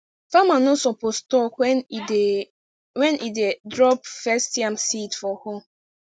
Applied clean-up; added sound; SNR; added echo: none; none; none; none.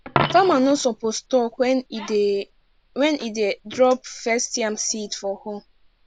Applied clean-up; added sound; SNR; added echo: none; Coin (dropping); 11 dB; none.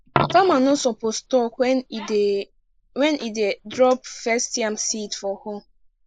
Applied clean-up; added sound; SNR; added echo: neural mask model Resemble Enhance denoiser.